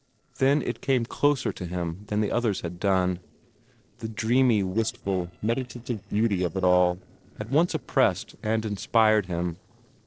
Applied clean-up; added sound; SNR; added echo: neural separator model SepFormer DNS4.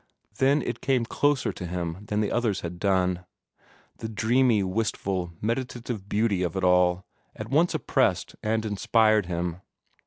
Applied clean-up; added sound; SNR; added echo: none; none; none; none.